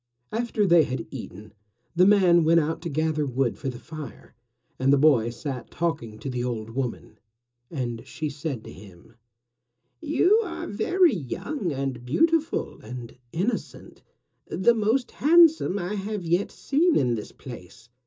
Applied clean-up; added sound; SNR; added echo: none; none; none; reverberation time 0.2 s.